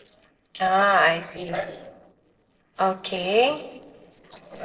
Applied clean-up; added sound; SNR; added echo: neural separator model SepFormer DNS4.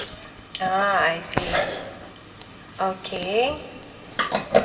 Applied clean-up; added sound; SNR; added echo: none; Chewing, mastication; 1 dB; reverberation time 1.8 s.